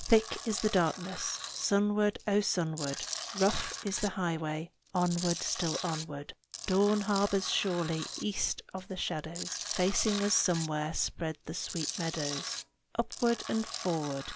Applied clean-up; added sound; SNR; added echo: none; Tools; 10 dB; none.